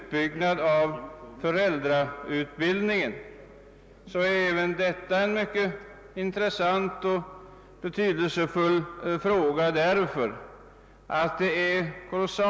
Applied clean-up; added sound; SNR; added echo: none; none; none; none.